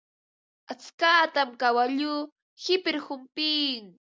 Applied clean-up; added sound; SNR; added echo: none; none; none; none.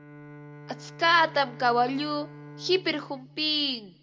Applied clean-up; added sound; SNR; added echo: none; Bowed string instrument; 18 dB; reverberation time 0.4 s.